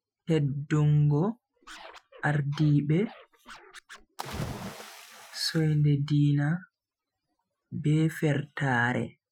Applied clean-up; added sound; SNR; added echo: classical method Wiener filter.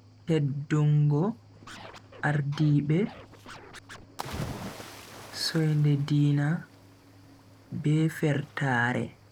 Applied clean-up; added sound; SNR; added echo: none; Cricket / Waves, surf + Scratching (performance technique); 17 dB; none.